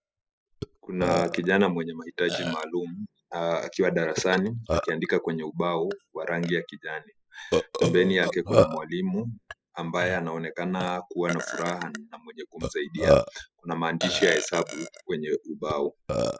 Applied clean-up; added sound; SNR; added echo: classical method spectral subtraction.